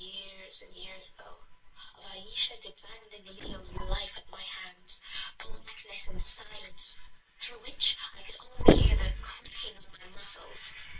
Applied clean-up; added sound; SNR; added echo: neural separator model SepFormer WHAMR!.